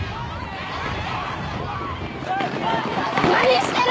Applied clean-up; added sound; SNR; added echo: none; none; none; none.